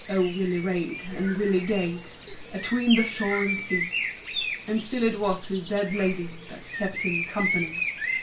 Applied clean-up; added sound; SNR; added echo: none; Bird; 5 dB; reverberation time 0.2 s.